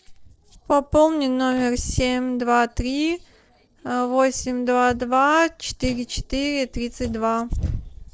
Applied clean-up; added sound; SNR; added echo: neural separator model SepFormer DNS4.